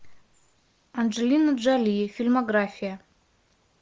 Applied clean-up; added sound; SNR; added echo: none; none; none; none.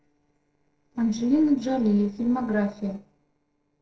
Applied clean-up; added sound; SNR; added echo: neural separator model SepFormer DNS4.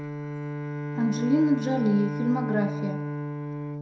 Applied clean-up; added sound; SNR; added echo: none; Bowed string instrument; 5 dB; reverberation time 0.5 s.